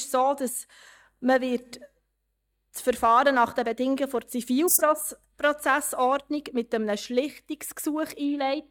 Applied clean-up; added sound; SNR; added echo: neural mask model DeepFilterNet 3.